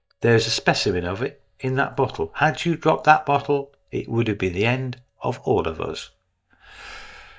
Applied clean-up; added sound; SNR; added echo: neural mask model DeepFilterNet 3.